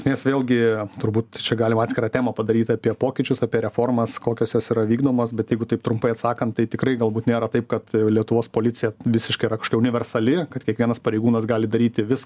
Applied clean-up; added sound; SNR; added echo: none; none; none; none.